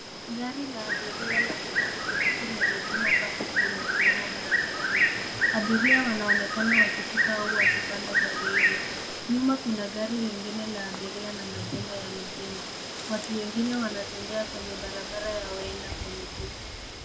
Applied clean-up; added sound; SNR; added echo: none; Bird; -5 dB; none.